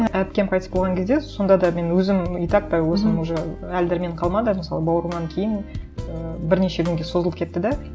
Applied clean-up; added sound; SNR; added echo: none; none; none; none.